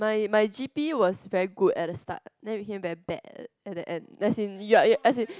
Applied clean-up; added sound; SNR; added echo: none; none; none; none.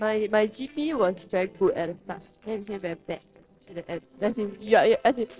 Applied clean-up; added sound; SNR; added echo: neural separator model SepFormer DNS4.